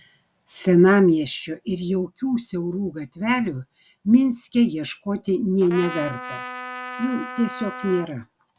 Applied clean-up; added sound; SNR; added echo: none; Trumpet; 12 dB; none.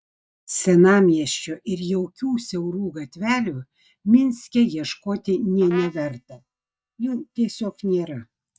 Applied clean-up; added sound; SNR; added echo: neural mask model DeepFilterNet 3.